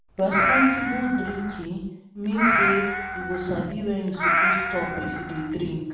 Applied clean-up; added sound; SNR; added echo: none; Meow; -1 dB; reverberation time 0.7 s.